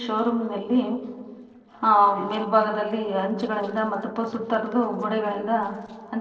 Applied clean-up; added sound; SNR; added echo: neural separator model SepFormer DNS4.